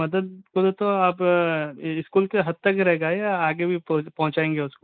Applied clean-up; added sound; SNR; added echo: neural mask model Resemble Enhance denoiser.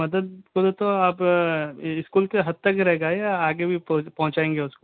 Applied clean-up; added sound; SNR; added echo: none; none; none; none.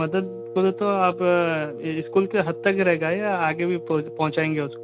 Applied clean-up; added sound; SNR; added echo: none; Wind instrument, woodwind instrument; 12 dB; none.